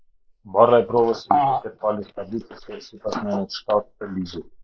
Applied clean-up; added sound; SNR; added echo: neural mask model Resemble Enhance denoiser.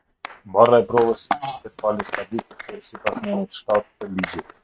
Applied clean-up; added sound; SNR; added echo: neural mask model RNNoise.